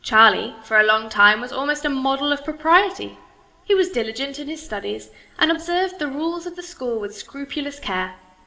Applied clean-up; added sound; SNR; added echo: none; none; none; reverberation time 1.5 s.